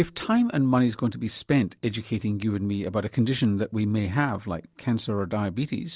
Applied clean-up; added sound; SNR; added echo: none; none; none; none.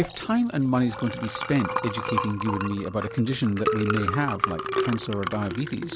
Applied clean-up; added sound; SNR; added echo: none; Liquid; 4 dB; none.